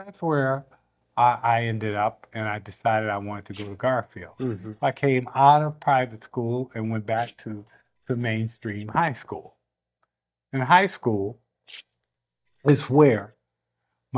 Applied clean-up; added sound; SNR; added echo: neural mask model DeepFilterNet 3.